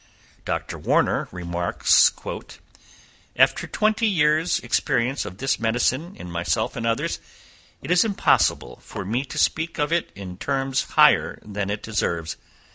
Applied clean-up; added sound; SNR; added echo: none; none; none; none.